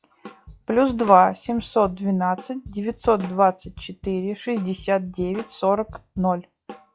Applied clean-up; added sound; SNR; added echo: classical method log-MMSE.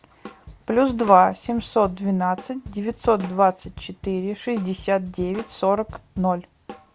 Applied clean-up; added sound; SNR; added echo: none; Drum kit; 19 dB; none.